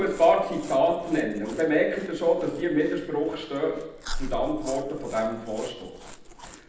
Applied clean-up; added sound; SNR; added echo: none; Chewing, mastication; 13 dB; reverberation time 0.8 s.